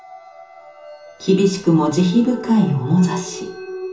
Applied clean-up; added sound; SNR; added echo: none; none; none; reverberation time 0.7 s.